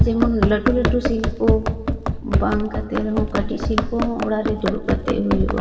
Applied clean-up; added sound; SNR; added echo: none; Run; -1 dB; reverberation time 2.6 s.